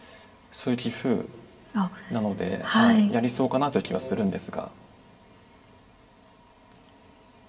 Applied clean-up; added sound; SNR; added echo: none; Wind instrument, woodwind instrument; 14 dB; reverberation time 1.7 s.